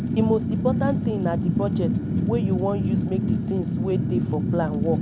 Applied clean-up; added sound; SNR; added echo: none; Fire; -3 dB; none.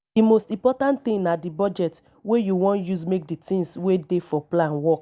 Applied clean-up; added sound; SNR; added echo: none; none; none; none.